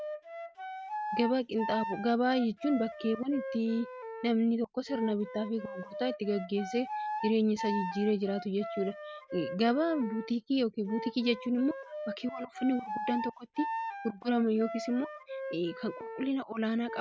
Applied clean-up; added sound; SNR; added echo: none; Wind instrument, woodwind instrument; 8 dB; none.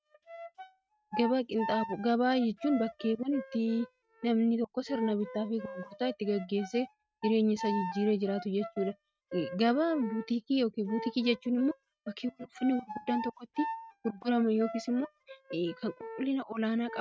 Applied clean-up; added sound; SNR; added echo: neural mask model RNNoise.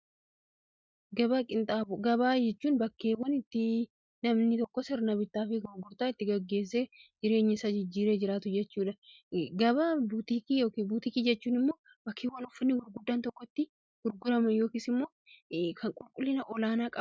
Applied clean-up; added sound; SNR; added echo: none; none; none; none.